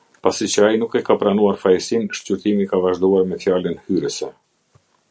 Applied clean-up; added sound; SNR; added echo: none; none; none; none.